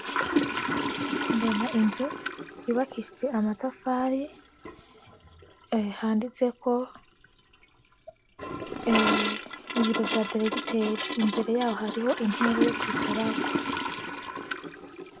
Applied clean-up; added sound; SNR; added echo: none; Toilet flush / Gurgling; 2 dB; none.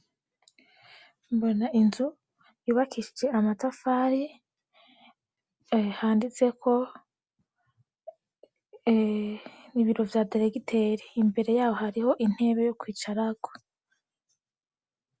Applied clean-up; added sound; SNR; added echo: none; none; none; none.